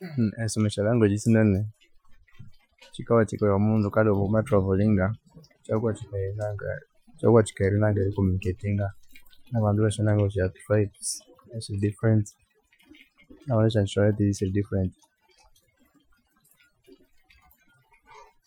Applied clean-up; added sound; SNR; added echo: classical method Wiener filter.